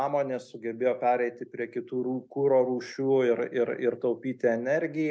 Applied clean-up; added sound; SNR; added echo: none; none; none; none.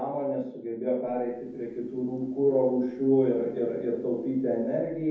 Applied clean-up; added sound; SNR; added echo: none; Bird; 20 dB; reverberation time 0.9 s.